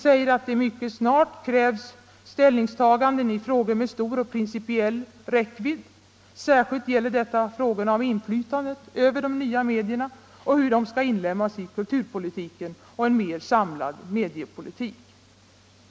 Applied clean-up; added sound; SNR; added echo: none; none; none; none.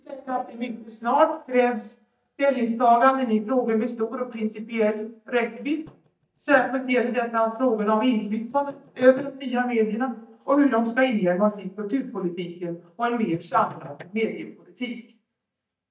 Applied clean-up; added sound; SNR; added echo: neural mask model DeepFilterNet 3.